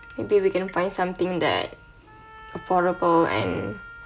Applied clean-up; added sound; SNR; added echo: none; Wind instrument, woodwind instrument; 20 dB; none.